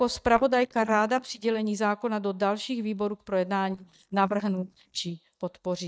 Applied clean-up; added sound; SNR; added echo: neural mask model DeepFilterNet 3.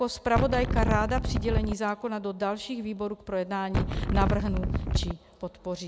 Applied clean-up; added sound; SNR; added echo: none; Wind; -3 dB; none.